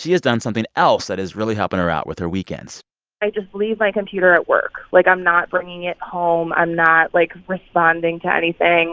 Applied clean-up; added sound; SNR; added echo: none; none; none; none.